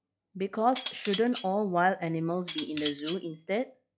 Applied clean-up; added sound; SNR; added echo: classical method log-MMSE.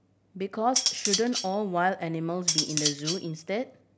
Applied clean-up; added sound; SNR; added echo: none; Cutlery, silverware; 1 dB; none.